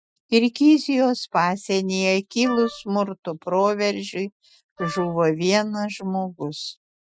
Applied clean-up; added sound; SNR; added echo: classical method Wiener filter.